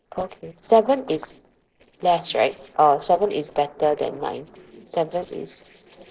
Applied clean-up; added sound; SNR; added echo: neural separator model SepFormer DNS4.